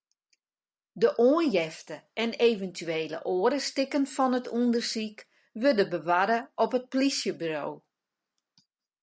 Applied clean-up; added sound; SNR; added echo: none; none; none; none.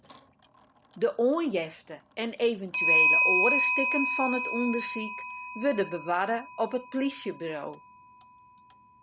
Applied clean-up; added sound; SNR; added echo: none; Clock; 0 dB; none.